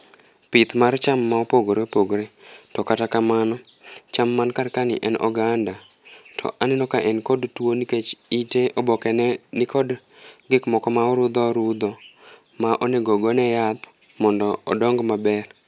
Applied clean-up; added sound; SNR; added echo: none; none; none; none.